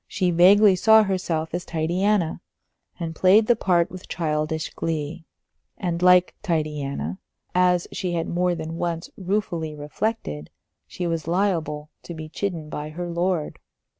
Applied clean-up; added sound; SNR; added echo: none; none; none; none.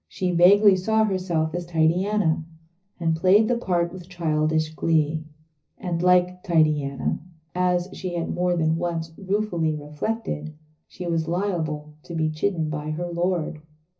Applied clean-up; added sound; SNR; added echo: none; none; none; reverberation time 0.4 s.